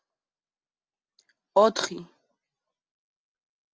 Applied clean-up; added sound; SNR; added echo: none; none; none; none.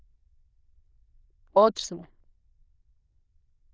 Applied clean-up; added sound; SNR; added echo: neural diffusion model UNIVERSE++.